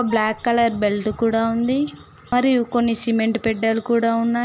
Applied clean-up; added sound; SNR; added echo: none; Wind instrument, woodwind instrument; 18 dB; none.